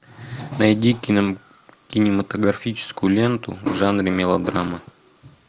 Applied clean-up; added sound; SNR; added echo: none; none; none; none.